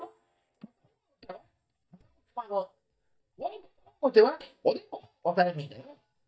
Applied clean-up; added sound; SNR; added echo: neural mask model DeepFilterNet 3.